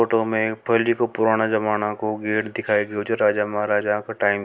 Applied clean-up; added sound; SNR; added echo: none; none; none; none.